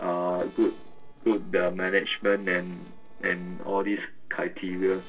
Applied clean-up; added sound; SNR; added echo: neural separator model SepFormer DNS4.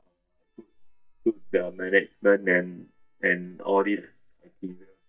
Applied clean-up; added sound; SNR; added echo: neural mask model DeepFilterNet 3.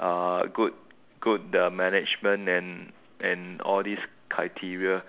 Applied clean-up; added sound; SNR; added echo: none; none; none; none.